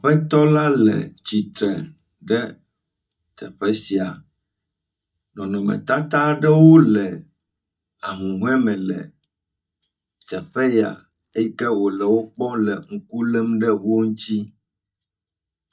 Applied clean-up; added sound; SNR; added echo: neural mask model DeepFilterNet 3.